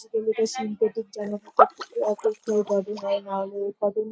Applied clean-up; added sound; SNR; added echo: neural mask model Resemble Enhance denoiser.